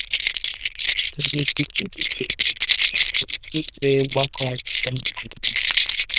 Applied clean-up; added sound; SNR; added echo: neural diffusion model UNIVERSE++.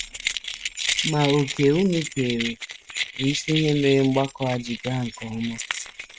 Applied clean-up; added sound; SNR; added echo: neural mask model RNNoise.